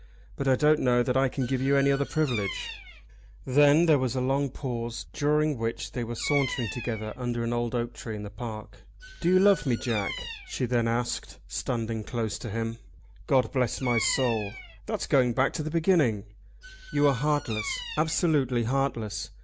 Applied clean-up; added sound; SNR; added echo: none; Bird vocalization, bird call, bird song; 15 dB; none.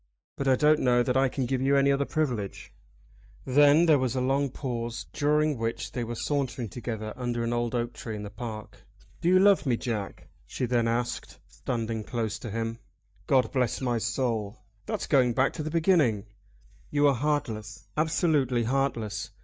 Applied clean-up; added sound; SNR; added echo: neural mask model DeepFilterNet 3.